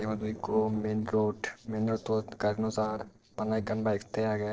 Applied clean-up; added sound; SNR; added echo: neural separator model SepFormer DNS4.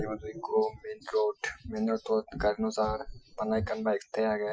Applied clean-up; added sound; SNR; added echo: classical method Wiener filter.